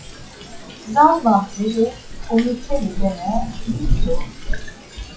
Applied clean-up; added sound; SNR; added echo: classical method WPE with log-MMSE.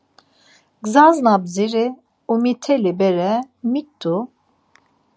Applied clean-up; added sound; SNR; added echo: none; none; none; none.